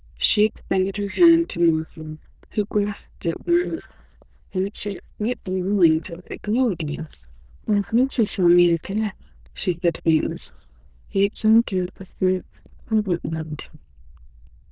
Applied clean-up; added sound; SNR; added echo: neural diffusion model UNIVERSE++.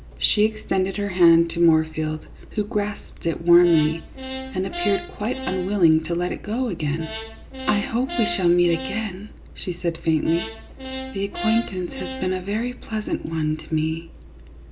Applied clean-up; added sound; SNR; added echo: none; Brass instrument; 11 dB; none.